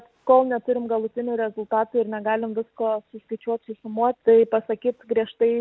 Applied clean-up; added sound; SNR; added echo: none; none; none; none.